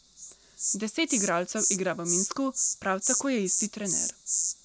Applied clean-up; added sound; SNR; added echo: none; Insect; -1 dB; none.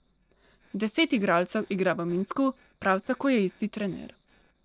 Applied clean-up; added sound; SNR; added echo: neural separator model SepFormer DNS4.